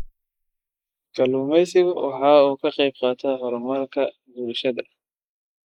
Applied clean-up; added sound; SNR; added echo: neural mask model Resemble Enhance denoiser.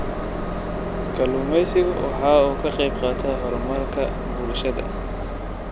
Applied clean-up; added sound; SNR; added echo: none; Train; 3 dB; none.